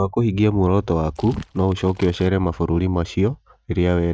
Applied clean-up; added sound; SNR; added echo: neural mask model RNNoise.